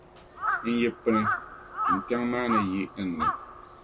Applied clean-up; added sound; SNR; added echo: none; Crow; 2 dB; none.